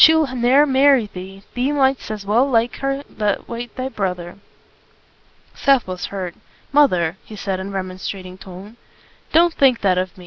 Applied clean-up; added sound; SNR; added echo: none; none; none; none.